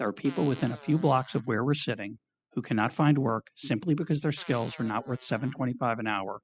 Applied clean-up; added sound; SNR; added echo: classical method spectral subtraction.